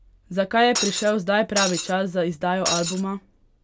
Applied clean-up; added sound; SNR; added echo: none; Shatter; 0 dB; none.